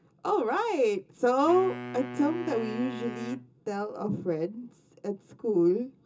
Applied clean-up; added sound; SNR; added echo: none; Wind instrument, woodwind instrument; 12 dB; reverberation time 0.2 s.